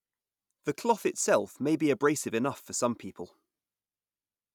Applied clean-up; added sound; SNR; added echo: none; none; none; none.